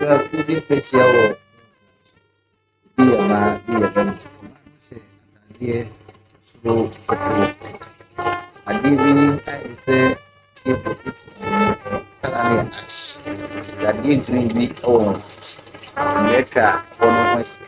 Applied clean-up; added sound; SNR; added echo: neural mask model RNNoise.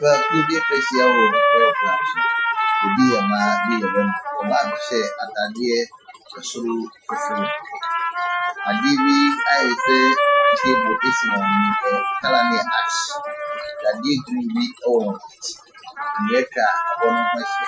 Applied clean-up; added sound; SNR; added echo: classical method Wiener filter.